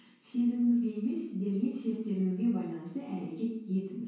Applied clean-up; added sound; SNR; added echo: none; none; none; reverberation time 0.6 s.